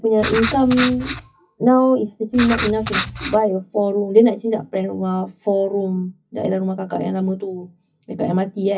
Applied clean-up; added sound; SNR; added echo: classical method WPE with log-MMSE.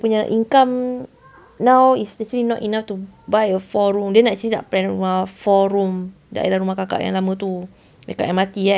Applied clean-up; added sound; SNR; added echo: none; none; none; none.